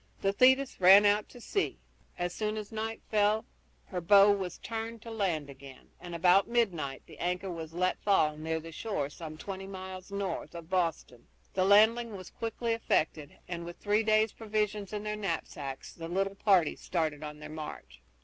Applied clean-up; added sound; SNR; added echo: none; none; none; none.